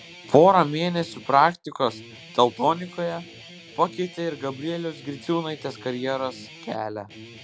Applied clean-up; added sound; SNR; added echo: none; Guitar; 20 dB; none.